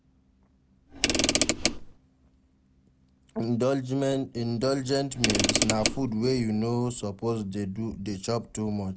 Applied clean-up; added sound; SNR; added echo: none; Mechanisms / Car; -3 dB; none.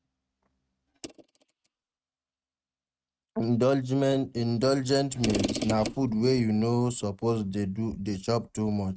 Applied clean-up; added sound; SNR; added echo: neural mask model RNNoise.